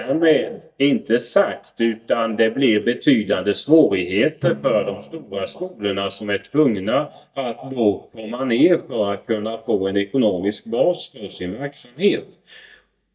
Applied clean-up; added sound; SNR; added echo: neural mask model DeepFilterNet 3.